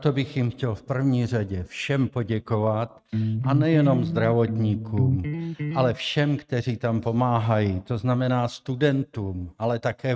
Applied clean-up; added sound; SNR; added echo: neural mask model RNNoise.